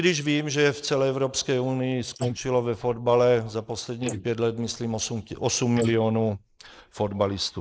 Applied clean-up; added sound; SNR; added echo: neural mask model Resemble Enhance denoiser.